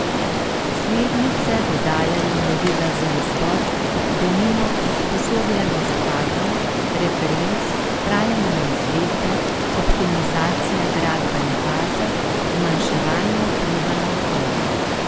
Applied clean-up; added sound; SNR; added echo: none; Stream; -4 dB; none.